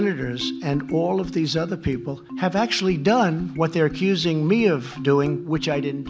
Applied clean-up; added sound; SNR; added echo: none; none; none; none.